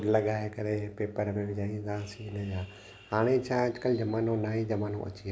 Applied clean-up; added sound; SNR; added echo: none; none; none; none.